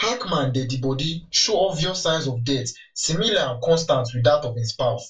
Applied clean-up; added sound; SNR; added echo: none; none; none; reverberation time 0.2 s.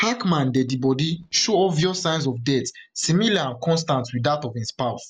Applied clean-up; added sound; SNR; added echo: none; none; none; none.